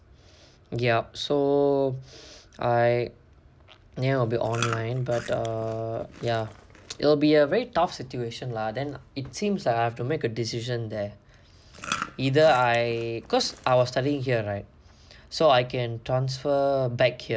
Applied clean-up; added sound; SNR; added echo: none; Chewing, mastication; 14 dB; none.